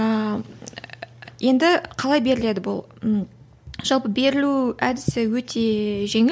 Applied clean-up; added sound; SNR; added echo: none; none; none; none.